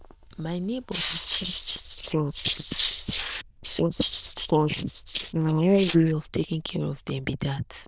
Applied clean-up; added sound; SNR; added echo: neural diffusion model UNIVERSE++.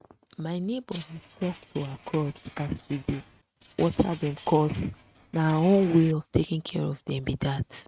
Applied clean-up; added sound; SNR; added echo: neural mask model RNNoise.